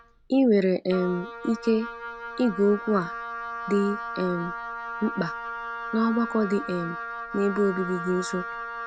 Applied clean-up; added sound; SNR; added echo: none; Wind instrument, woodwind instrument; 9 dB; none.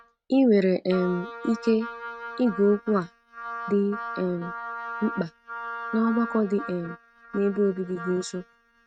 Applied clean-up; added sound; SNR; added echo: neural mask model RNNoise.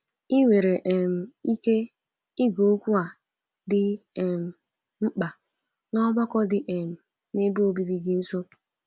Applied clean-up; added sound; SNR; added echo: none; none; none; none.